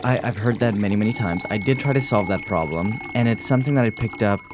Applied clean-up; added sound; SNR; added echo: none; Wind instrument, woodwind instrument + Liquid; 13 dB; none.